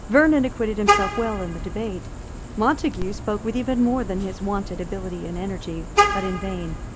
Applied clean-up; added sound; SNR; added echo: none; Vehicle horn, car horn, honking; 2 dB; none.